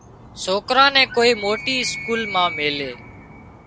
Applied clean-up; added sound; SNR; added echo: none; Animal; 13 dB; none.